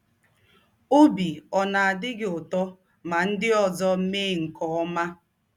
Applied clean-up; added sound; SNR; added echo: none; none; none; none.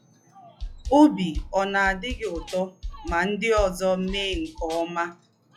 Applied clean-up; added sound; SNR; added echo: classical method log-MMSE.